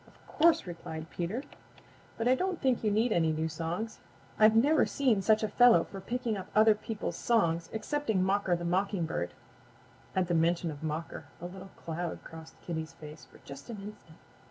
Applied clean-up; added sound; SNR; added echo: none; none; none; none.